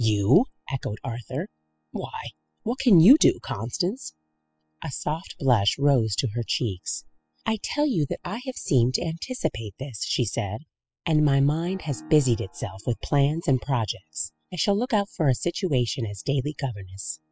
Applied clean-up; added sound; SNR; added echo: classical method spectral subtraction.